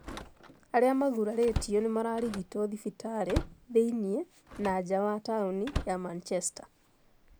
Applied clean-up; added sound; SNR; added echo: none; Slam; 11 dB; none.